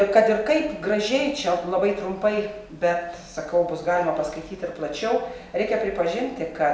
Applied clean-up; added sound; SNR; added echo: none; none; none; none.